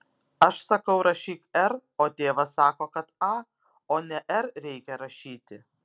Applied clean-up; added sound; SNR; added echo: none; none; none; none.